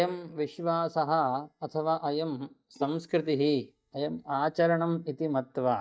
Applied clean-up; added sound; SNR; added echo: neural mask model DeepFilterNet 3.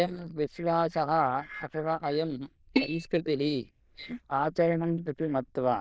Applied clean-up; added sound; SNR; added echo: neural diffusion model UNIVERSE++.